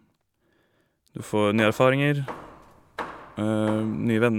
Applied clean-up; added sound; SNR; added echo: none; Hammer; 15 dB; none.